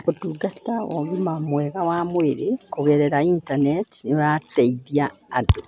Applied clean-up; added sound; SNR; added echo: none; none; none; none.